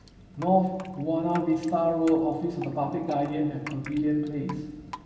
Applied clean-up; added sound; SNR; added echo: none; Drip; 20 dB; reverberation time 1.4 s.